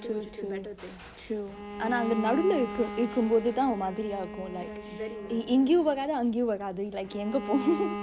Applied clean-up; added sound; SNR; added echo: none; Bowed string instrument; 10 dB; none.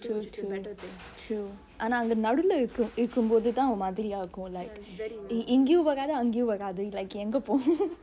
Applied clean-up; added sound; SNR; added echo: none; none; none; none.